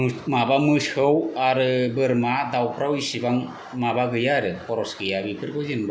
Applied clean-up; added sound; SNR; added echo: none; none; none; none.